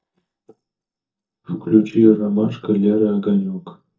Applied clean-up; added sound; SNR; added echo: neural mask model DeepFilterNet 3.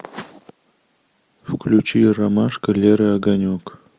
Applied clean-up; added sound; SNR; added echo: none; none; none; none.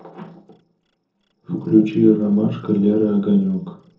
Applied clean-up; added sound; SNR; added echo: neural separator model SepFormer DNS4.